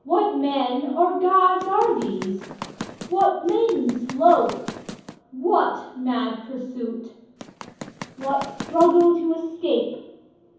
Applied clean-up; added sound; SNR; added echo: none; Run; 15 dB; reverberation time 0.9 s.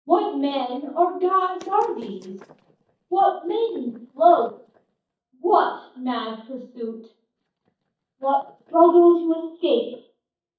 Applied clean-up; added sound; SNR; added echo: neural mask model DeepFilterNet 3.